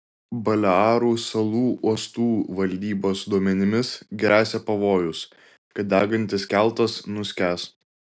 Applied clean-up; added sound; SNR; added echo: none; none; none; none.